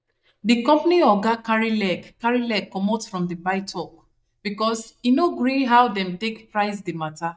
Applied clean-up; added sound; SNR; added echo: neural mask model DeepFilterNet 3.